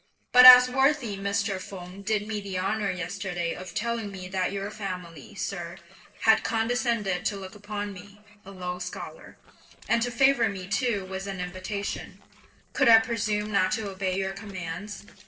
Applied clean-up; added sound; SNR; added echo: neural separator model SepFormer DNS4.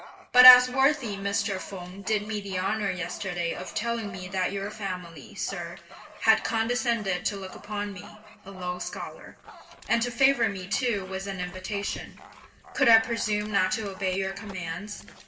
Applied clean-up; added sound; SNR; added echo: none; Dog; 19 dB; reverberation time 2.2 s.